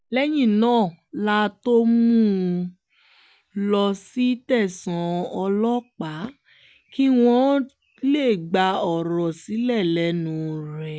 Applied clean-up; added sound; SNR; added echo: none; none; none; none.